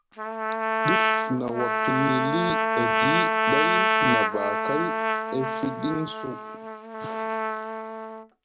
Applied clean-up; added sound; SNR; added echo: none; Trumpet; -5 dB; none.